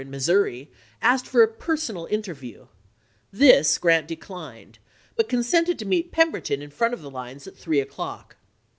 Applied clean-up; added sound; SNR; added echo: none; none; none; none.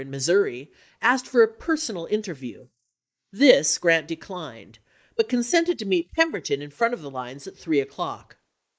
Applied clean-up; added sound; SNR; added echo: neural mask model Resemble Enhance denoiser.